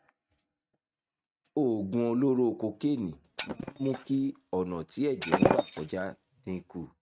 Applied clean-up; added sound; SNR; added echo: neural mask model RNNoise.